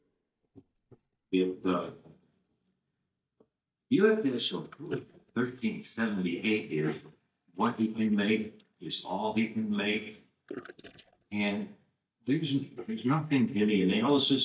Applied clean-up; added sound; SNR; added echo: neural mask model DeepFilterNet 3.